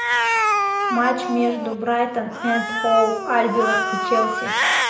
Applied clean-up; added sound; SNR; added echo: none; Cat; 0 dB; reverberation time 0.8 s.